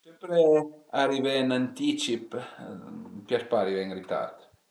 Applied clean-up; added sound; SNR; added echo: none; none; none; none.